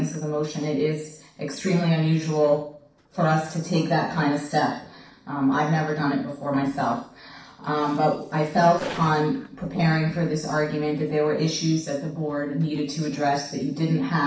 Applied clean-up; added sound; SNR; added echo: neural separator model SepFormer DNS4.